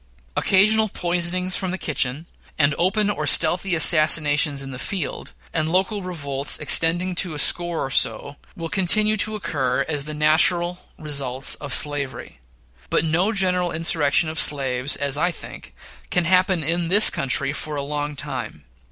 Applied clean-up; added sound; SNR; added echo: none; none; none; none.